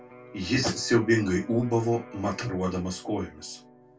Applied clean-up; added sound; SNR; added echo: none; Electric guitar; 19 dB; reverberation time 0.2 s.